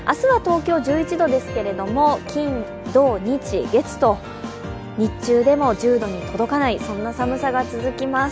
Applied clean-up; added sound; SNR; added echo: none; none; none; none.